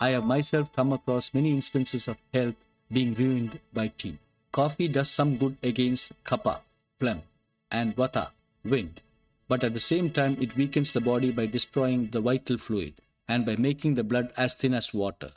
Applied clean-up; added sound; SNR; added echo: neural mask model RNNoise.